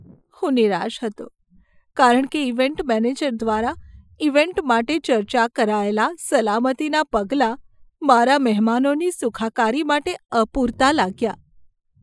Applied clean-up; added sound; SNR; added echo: classical method Wiener filter.